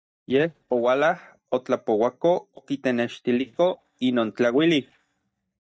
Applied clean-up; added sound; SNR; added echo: neural mask model DeepFilterNet 3.